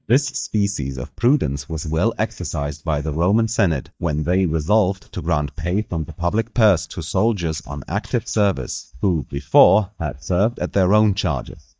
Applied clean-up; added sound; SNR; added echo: neural mask model DeepFilterNet 3.